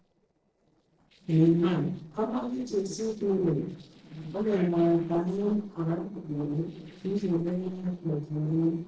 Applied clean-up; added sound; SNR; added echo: neural separator model SepFormer DNS4.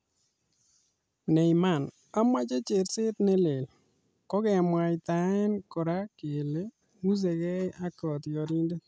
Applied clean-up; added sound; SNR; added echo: none; none; none; none.